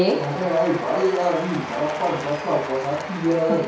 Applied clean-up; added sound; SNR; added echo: none; Applause / Crowd / Cheering; 10 dB; reverberation time 0.6 s.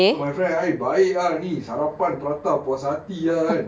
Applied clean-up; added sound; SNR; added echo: none; none; none; none.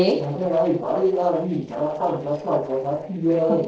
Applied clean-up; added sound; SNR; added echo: neural separator model SepFormer DNS4.